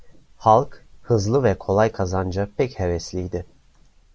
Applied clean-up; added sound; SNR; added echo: none; none; none; none.